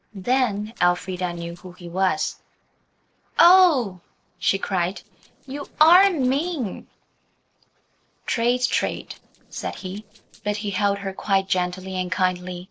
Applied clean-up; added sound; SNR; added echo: neural separator model SepFormer DNS4.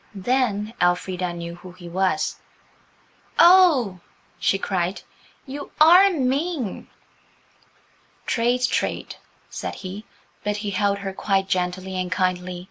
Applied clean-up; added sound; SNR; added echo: none; none; none; none.